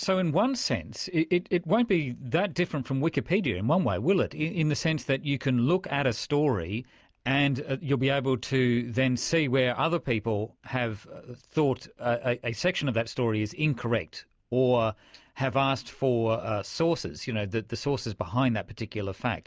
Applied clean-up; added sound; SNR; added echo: none; none; none; none.